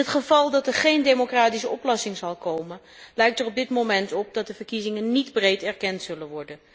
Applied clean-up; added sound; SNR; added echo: none; none; none; none.